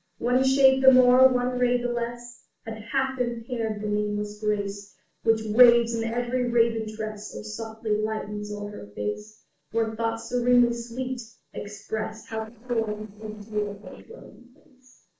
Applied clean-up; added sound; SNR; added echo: neural separator model SepFormer DNS4.